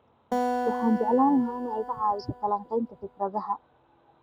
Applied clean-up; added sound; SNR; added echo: none; Acoustic guitar; 6 dB; none.